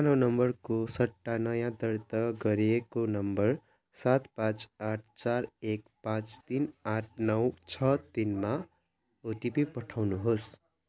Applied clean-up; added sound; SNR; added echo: none; none; none; none.